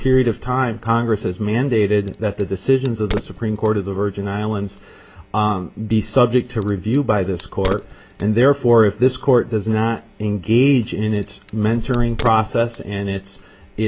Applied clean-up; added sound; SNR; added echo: none; Crack; 17 dB; none.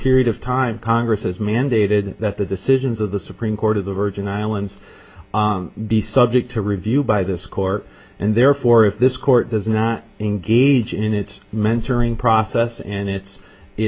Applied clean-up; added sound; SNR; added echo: none; none; none; none.